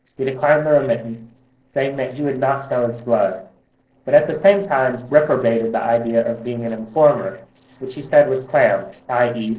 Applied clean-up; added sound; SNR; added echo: neural separator model SepFormer DNS4.